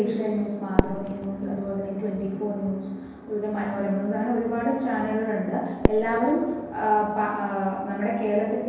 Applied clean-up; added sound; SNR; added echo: none; Fireworks; 8 dB; reverberation time 1.2 s.